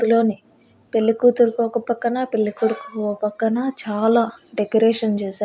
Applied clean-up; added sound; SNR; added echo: none; none; none; none.